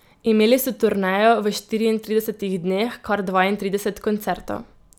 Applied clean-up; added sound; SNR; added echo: none; none; none; none.